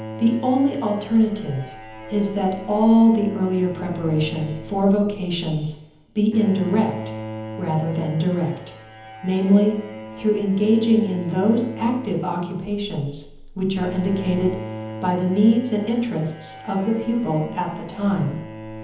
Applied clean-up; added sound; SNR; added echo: none; Bowed string instrument; 14 dB; reverberation time 1.3 s.